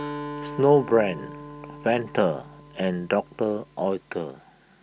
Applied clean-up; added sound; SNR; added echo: none; Acoustic guitar; 13 dB; none.